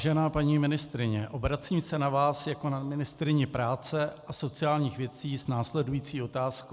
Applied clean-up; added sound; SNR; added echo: none; none; none; none.